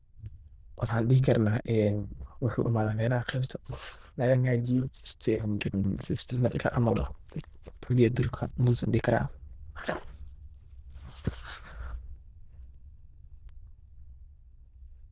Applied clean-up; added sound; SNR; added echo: neural diffusion model UNIVERSE++.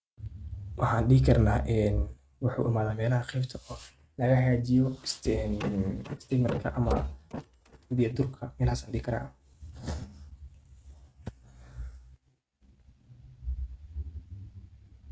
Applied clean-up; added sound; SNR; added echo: neural mask model RNNoise.